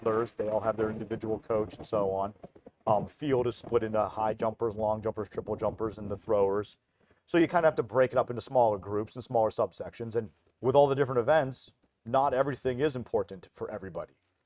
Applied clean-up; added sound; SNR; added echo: neural mask model RNNoise.